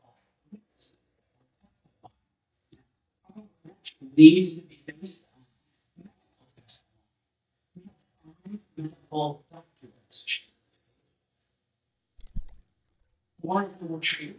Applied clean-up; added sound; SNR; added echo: neural mask model DeepFilterNet 3.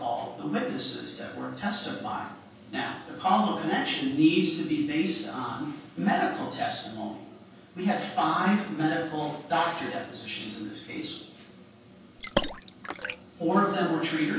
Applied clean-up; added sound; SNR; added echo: none; Water / Splash, splatter; 6 dB; reverberation time 0.7 s.